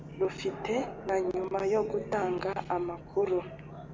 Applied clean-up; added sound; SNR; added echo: none; Engine / Boat, Water vehicle; 14 dB; none.